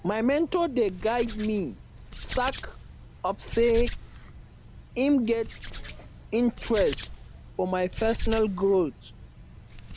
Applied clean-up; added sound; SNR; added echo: none; Hands; 8 dB; none.